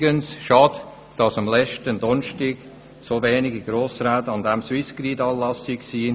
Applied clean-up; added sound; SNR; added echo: none; none; none; none.